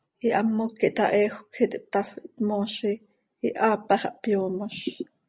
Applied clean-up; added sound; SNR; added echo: none; none; none; none.